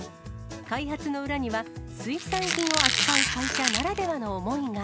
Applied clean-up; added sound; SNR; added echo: none; Squeak; -3 dB; none.